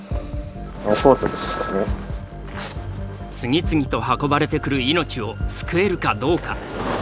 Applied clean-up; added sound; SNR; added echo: none; none; none; none.